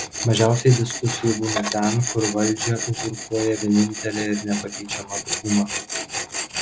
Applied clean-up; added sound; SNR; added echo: none; Tools; 7 dB; none.